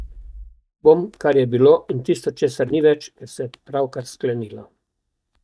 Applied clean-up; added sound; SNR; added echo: neural mask model DeepFilterNet 3.